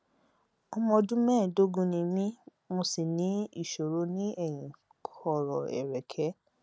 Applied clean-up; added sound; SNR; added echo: none; none; none; none.